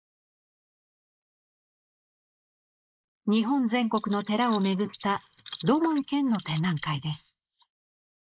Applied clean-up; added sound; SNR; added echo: neural mask model Resemble Enhance denoiser.